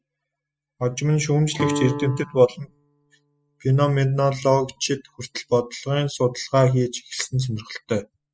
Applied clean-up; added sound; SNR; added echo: classical method spectral subtraction.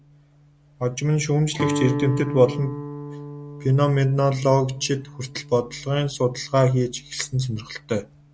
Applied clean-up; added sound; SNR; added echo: none; Guitar; 10 dB; none.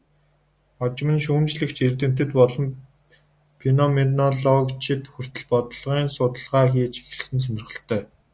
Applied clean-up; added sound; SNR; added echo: none; none; none; none.